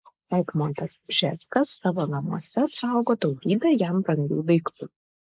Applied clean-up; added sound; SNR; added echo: neural mask model Resemble Enhance denoiser.